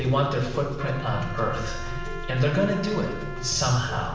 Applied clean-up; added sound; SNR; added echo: none; Trumpet; 14 dB; reverberation time 0.9 s.